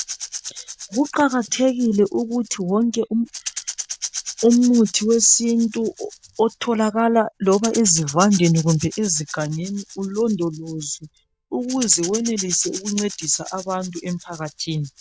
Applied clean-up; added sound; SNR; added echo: none; Rattle / Rattle (instrument); 13 dB; none.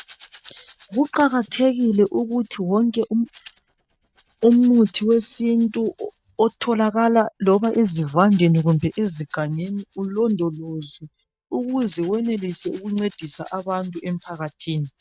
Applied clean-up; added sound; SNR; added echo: neural mask model RNNoise.